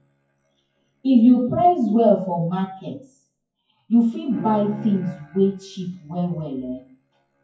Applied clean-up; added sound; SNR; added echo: classical method WPE with log-MMSE.